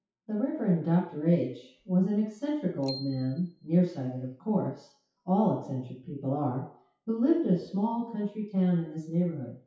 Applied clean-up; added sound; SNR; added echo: classical method WPE with log-MMSE.